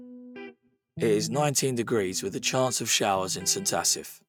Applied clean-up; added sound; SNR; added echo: neural mask model RNNoise.